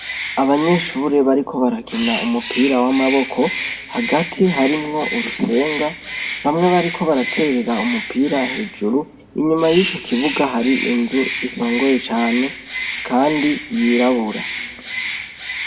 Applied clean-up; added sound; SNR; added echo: none; Bird; 9 dB; reverberation time 1.5 s.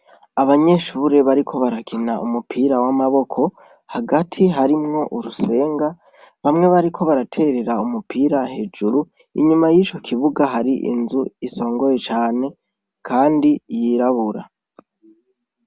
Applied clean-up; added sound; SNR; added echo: none; none; none; none.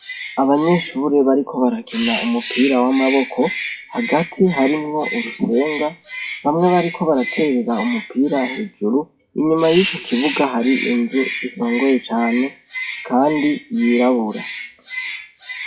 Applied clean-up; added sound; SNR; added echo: classical method WPE with log-MMSE.